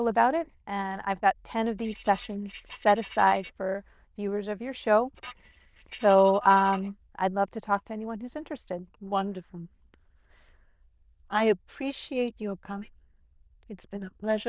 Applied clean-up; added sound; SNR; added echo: neural diffusion model UNIVERSE++.